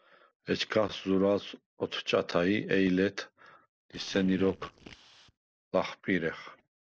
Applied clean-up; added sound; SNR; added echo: neural separator model SepFormer DNS4.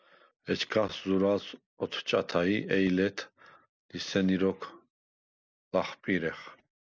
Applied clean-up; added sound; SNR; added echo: none; none; none; none.